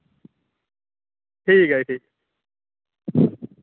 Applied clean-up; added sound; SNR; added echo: none; none; none; none.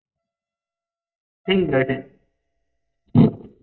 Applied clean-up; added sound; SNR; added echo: neural mask model DeepFilterNet 3.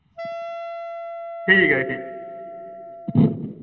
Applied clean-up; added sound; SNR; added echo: none; Wind instrument, woodwind instrument; 10 dB; reverberation time 2.5 s.